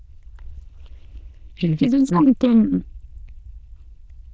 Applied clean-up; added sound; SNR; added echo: neural diffusion model UNIVERSE++.